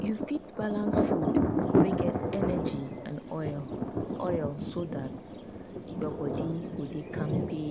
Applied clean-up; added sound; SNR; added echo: none; Thunder; -4 dB; none.